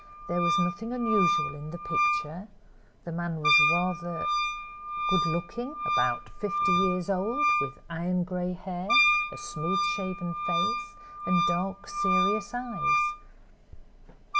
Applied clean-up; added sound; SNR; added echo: none; Wind instrument, woodwind instrument; -3 dB; none.